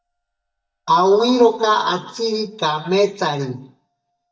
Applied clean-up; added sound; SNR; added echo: neural mask model DeepFilterNet 3.